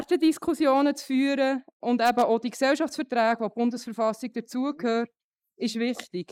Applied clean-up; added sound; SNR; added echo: neural mask model Resemble Enhance denoiser.